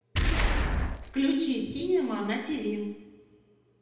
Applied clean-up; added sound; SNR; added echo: none; Boom; -1 dB; reverberation time 0.9 s.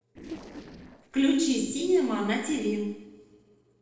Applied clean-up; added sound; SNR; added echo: neural separator model SepFormer DNS4.